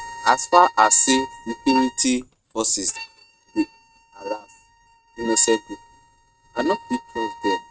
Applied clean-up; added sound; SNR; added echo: neural mask model RNNoise.